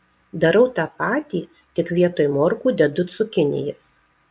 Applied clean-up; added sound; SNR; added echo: none; none; none; none.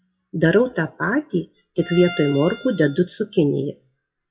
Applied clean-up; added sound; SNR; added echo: classical method WPE with log-MMSE.